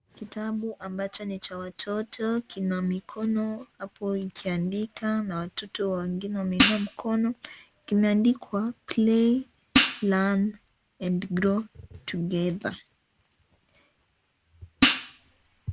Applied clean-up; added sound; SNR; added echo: none; Hi-hat; -2 dB; none.